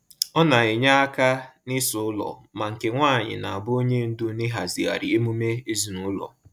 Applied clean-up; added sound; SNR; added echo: none; none; none; none.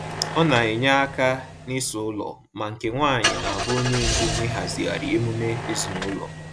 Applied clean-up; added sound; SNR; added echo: none; Engine starting / Car; 5 dB; none.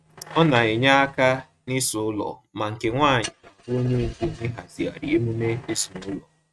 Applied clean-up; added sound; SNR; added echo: neural mask model RNNoise.